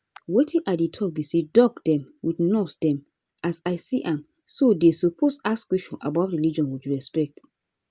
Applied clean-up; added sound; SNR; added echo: none; none; none; none.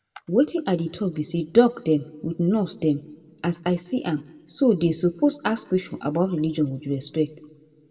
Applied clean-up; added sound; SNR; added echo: none; none; none; reverberation time 0.9 s.